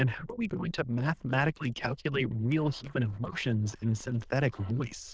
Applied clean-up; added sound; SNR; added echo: neural diffusion model UNIVERSE++.